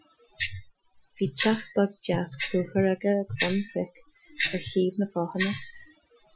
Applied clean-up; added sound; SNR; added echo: classical method Wiener filter.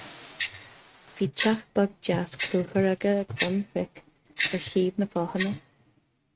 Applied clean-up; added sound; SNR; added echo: neural mask model RNNoise.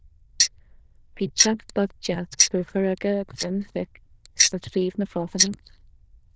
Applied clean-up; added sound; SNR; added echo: neural diffusion model UNIVERSE++.